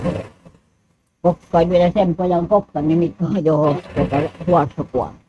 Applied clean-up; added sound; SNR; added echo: neural mask model RNNoise.